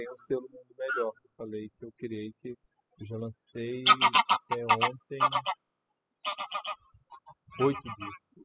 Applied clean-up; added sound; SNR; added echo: classical method spectral subtraction.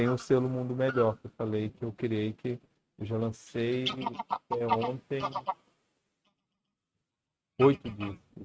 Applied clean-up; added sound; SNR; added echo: neural mask model RNNoise.